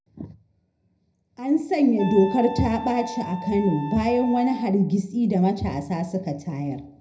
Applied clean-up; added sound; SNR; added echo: none; Wind instrument, woodwind instrument; 12 dB; reverberation time 0.4 s.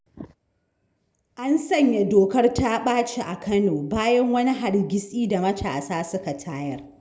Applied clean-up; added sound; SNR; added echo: none; none; none; none.